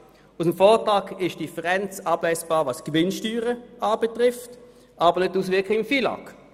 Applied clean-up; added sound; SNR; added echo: none; none; none; none.